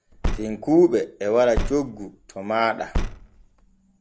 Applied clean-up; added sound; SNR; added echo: none; Car; 6 dB; none.